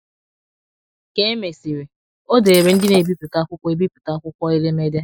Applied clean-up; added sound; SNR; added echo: classical method Wiener filter.